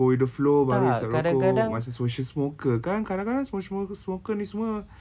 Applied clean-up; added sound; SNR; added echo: none; none; none; none.